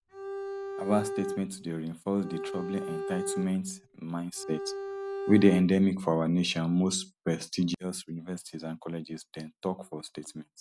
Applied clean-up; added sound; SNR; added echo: none; Bowed string instrument; 7 dB; none.